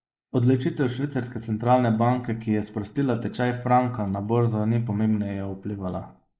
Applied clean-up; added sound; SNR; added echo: neural mask model Resemble Enhance denoiser.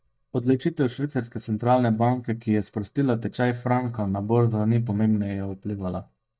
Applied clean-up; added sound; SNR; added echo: neural mask model DeepFilterNet 3.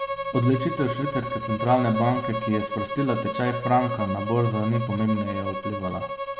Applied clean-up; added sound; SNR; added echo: none; Bowed string instrument; 5 dB; none.